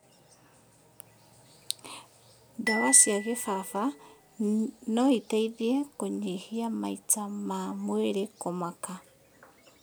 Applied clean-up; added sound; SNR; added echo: none; Glockenspiel; 10 dB; none.